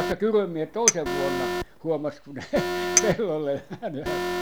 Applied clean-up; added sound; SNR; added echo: none; Alarm + Chink, clink; 1 dB; none.